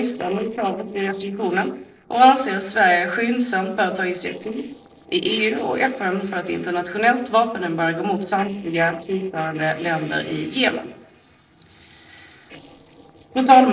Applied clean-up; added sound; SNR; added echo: neural separator model SepFormer DNS4.